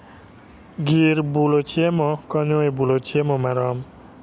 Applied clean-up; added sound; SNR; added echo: none; none; none; none.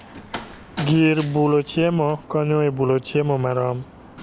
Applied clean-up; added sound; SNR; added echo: none; Slam; 19 dB; none.